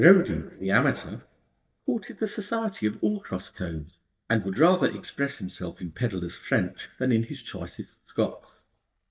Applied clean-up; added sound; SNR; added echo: neural mask model DeepFilterNet 3.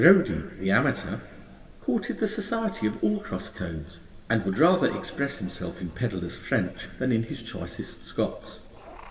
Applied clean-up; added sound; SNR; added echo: none; Cricket; 16 dB; reverberation time 2.2 s.